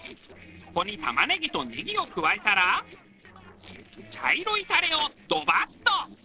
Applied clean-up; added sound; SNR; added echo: neural separator model SepFormer DNS4.